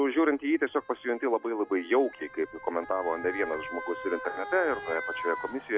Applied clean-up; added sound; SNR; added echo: none; Motor vehicle (road) / Siren; 12 dB; none.